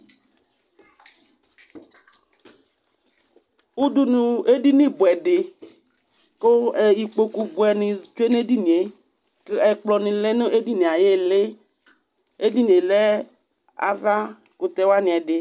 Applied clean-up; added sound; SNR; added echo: none; none; none; none.